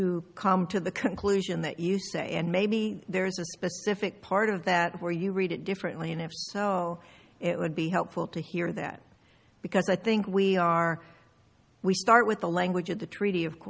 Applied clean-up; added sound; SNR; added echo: none; none; none; none.